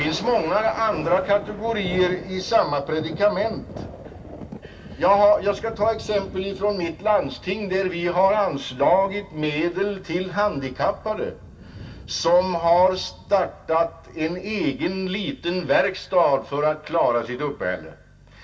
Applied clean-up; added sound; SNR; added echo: none; Thunder; 16 dB; reverberation time 0.2 s.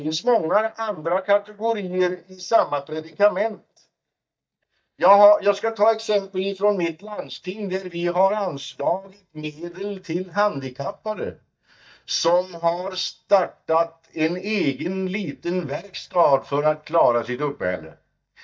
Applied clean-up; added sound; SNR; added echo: neural mask model DeepFilterNet 3.